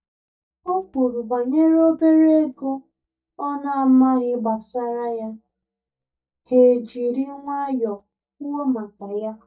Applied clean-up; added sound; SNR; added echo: neural mask model DeepFilterNet 3.